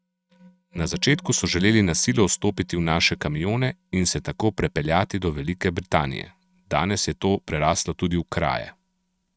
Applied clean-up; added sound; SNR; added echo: neural mask model RNNoise.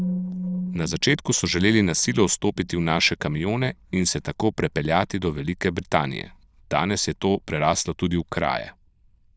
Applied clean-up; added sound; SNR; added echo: neural diffusion model UNIVERSE++.